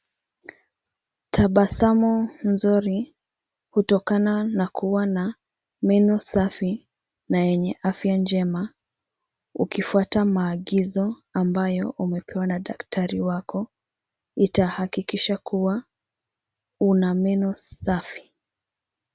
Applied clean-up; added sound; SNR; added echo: none; none; none; none.